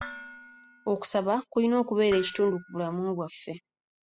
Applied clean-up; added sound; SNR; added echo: classical method spectral subtraction.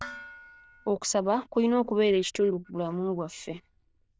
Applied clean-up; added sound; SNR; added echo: neural diffusion model UNIVERSE++.